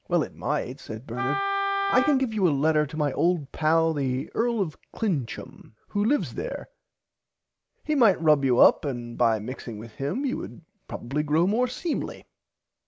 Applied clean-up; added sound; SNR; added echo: none; Wind instrument, woodwind instrument; 4 dB; none.